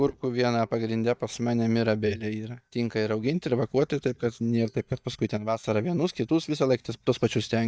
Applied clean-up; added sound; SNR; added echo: neural mask model DeepFilterNet 3.